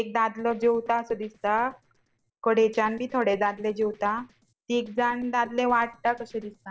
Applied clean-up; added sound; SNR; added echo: neural separator model SepFormer DNS4.